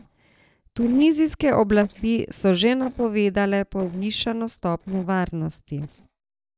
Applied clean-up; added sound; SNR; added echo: neural separator model SepFormer DNS4.